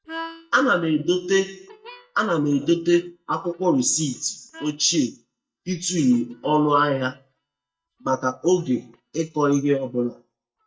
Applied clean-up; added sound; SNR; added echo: neural mask model DeepFilterNet 3.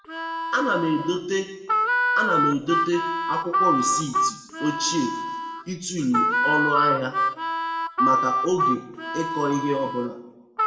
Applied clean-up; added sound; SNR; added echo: none; Harmonica; -1 dB; reverberation time 0.8 s.